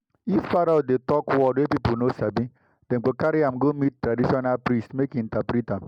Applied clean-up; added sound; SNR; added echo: none; none; none; none.